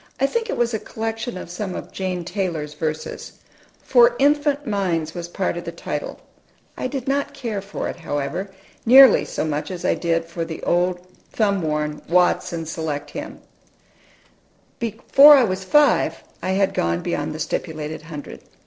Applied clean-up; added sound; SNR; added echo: neural separator model SepFormer DNS4.